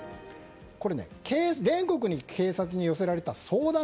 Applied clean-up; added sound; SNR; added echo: none; none; none; none.